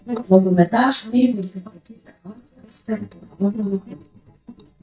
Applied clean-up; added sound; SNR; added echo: neural mask model DeepFilterNet 3.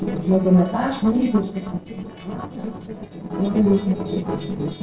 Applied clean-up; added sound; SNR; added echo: neural separator model SepFormer DNS4.